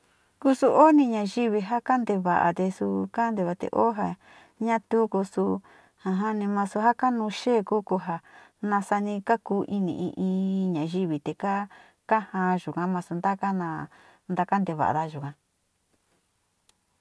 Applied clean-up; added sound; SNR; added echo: none; none; none; none.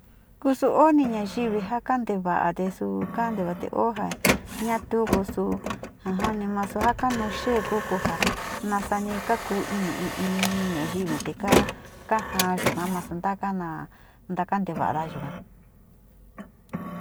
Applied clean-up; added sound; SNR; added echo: none; Printer; 5 dB; none.